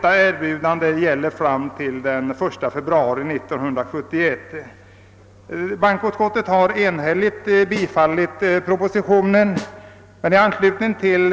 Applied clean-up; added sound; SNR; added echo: none; Snare drum; 17 dB; none.